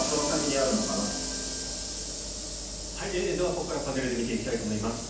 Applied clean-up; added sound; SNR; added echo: none; Sliding door / Hiss; 3 dB; reverberation time 0.9 s.